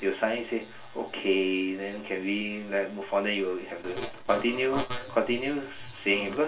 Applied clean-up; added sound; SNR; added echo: none; none; none; reverberation time 0.2 s.